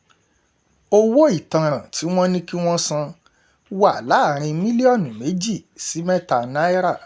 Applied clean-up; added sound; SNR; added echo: none; none; none; none.